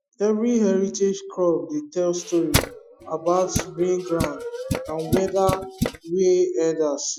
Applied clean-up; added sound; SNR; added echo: classical method Wiener filter.